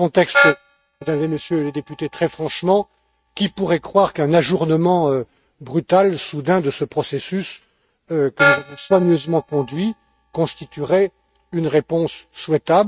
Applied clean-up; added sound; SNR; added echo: neural mask model RNNoise.